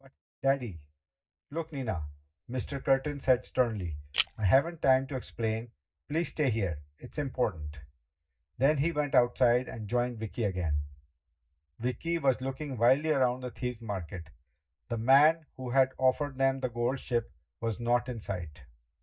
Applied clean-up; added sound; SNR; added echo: neural mask model DeepFilterNet 3.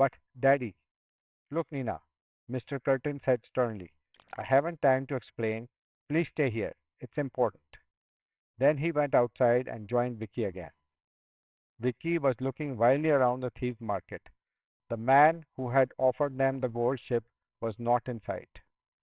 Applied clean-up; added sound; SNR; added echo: neural separator model SepFormer WHAMR!.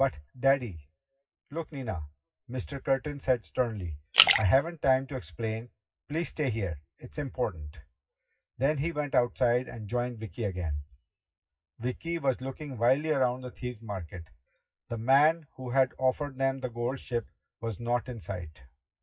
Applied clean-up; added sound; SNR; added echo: classical method WPE with log-MMSE.